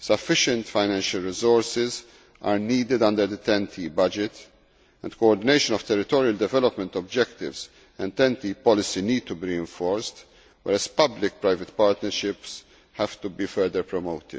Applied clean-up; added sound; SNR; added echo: none; none; none; none.